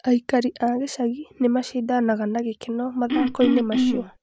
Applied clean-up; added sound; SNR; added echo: none; Cough; 0 dB; none.